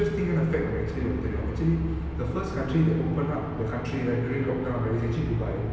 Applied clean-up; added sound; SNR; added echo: none; none; none; none.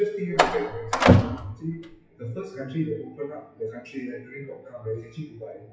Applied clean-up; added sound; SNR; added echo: classical method WPE with log-MMSE.